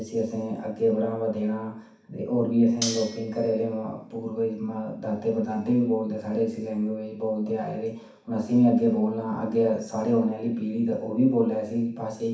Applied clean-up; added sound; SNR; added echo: none; Cutlery, silverware; 10 dB; reverberation time 0.6 s.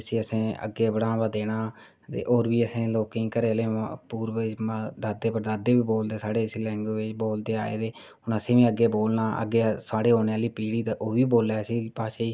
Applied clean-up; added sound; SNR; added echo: none; none; none; none.